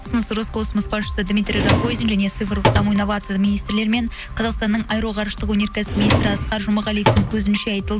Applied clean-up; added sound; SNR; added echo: none; Drawer open or close; 1 dB; none.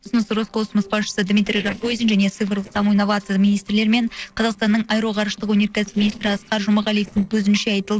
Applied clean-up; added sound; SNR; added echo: neural separator model SepFormer DNS4.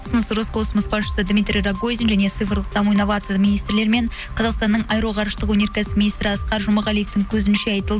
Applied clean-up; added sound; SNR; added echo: none; none; none; none.